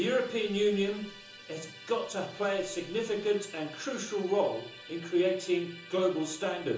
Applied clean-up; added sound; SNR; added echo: none; Musical instrument; 18 dB; reverberation time 0.6 s.